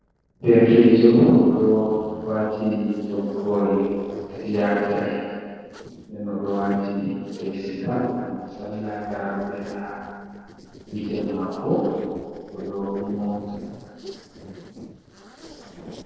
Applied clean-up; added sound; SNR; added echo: neural separator model SepFormer DNS4.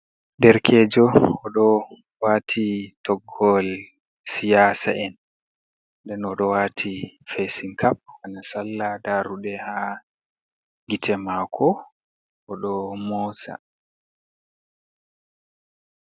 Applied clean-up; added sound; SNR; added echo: none; none; none; none.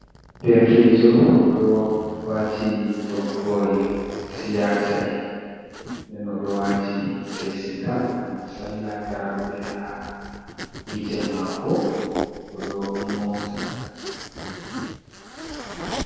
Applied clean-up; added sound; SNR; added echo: none; Zipper (clothing); 13 dB; reverberation time 2.0 s.